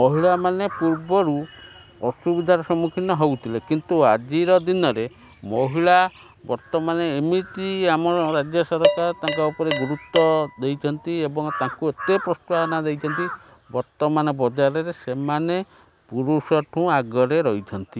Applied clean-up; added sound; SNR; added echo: none; Dishes, pots, and pans; 6 dB; none.